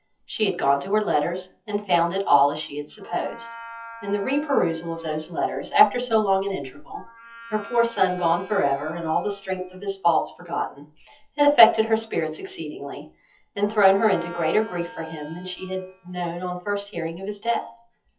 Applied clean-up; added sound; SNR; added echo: classical method WPE with log-MMSE.